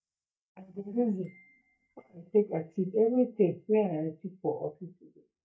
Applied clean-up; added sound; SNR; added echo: neural mask model DeepFilterNet 3.